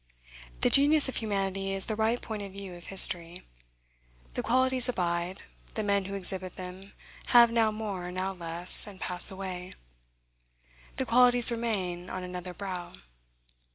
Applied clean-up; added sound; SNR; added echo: none; none; none; none.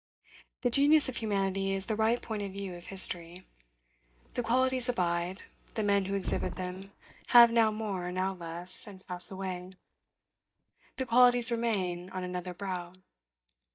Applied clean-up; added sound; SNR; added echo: neural mask model DeepFilterNet 3.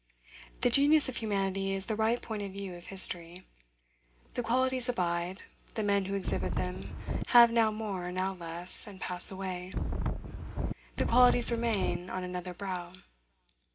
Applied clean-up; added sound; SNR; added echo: none; Wind; 0 dB; reverberation time 0.3 s.